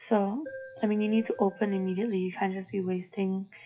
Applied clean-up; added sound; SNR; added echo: classical method WPE with log-MMSE.